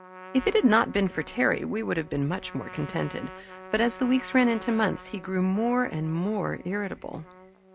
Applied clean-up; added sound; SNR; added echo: none; Trumpet; 18 dB; none.